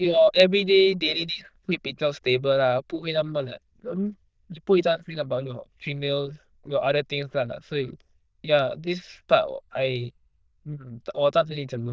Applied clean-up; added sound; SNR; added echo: neural diffusion model UNIVERSE++.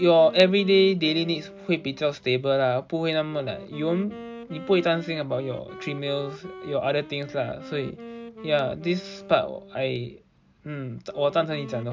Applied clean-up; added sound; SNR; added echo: none; Wind instrument, woodwind instrument; 17 dB; none.